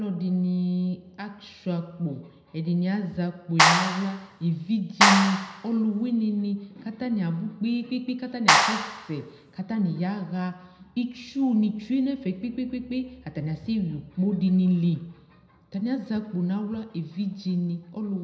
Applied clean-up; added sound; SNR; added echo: none; Clapping; -4 dB; reverberation time 0.8 s.